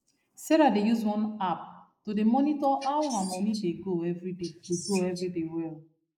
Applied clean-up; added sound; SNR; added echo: neural mask model Resemble Enhance denoiser.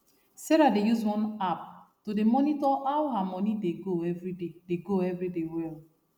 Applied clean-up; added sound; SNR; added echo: none; none; none; none.